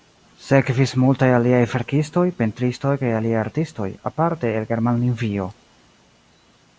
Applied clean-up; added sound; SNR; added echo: none; none; none; none.